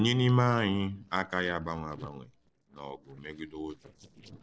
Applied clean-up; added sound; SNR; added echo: neural separator model SepFormer DNS4.